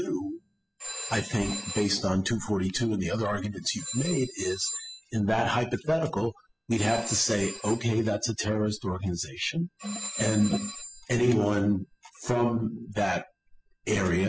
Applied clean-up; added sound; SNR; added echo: classical method spectral subtraction.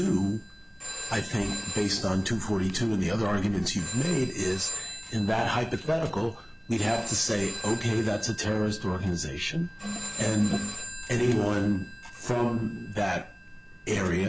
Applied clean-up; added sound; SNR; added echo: none; Telephone + Tick-tock; 11 dB; none.